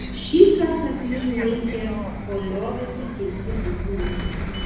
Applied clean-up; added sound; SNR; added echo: none; Bus; 6 dB; reverberation time 1.1 s.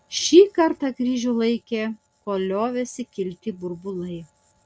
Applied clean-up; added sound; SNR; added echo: none; none; none; none.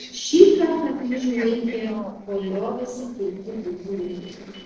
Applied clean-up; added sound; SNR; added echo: neural separator model SepFormer DNS4.